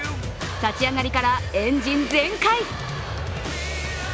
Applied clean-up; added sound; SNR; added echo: none; none; none; none.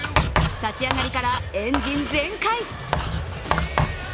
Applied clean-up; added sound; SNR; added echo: none; Writing; 0 dB; none.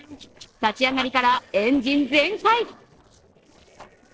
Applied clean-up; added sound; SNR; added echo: neural separator model SepFormer DNS4.